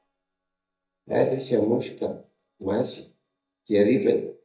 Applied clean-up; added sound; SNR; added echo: neural mask model DeepFilterNet 3.